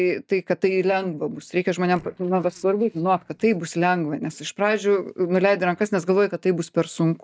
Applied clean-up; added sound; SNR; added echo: neural mask model DeepFilterNet 3.